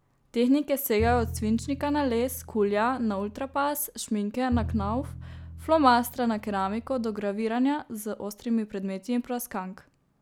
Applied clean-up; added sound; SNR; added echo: none; Bowed string instrument; 10 dB; none.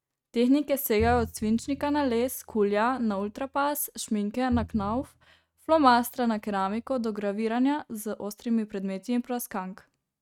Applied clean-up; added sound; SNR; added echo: neural mask model RNNoise.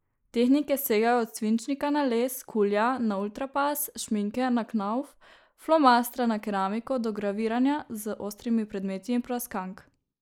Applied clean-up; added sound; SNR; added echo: neural mask model Resemble Enhance denoiser.